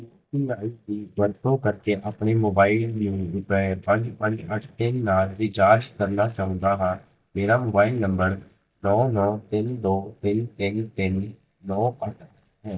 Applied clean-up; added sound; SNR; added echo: neural mask model DeepFilterNet 3.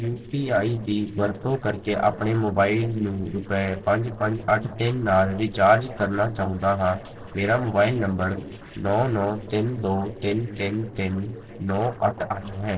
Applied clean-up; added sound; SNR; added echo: neural separator model SepFormer DNS4.